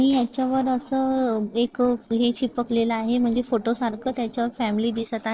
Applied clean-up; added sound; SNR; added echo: neural separator model SepFormer DNS4.